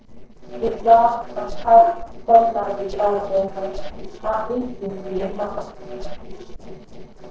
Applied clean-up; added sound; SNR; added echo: neural separator model SepFormer DNS4.